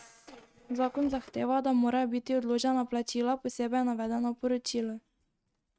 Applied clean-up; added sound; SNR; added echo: neural mask model RNNoise.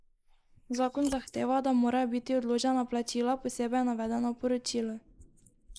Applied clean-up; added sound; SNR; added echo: neural mask model Resemble Enhance denoiser.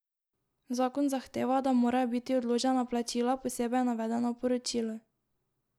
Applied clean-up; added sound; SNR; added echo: none; none; none; none.